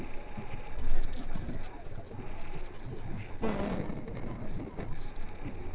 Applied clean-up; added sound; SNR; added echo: neural separator model SepFormer DNS4.